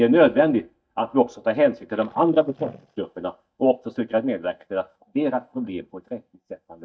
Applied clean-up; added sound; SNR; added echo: neural mask model DeepFilterNet 3.